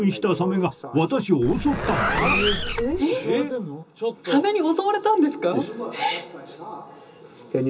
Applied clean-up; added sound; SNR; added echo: none; Zipper (clothing); 3 dB; reverberation time 0.2 s.